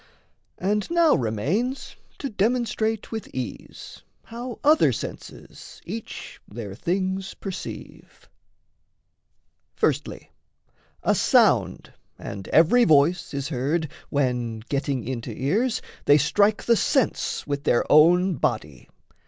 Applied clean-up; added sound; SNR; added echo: none; none; none; none.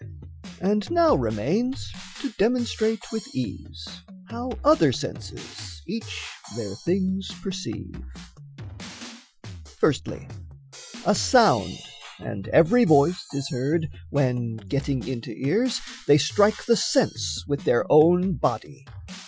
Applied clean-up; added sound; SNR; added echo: classical method Wiener filter.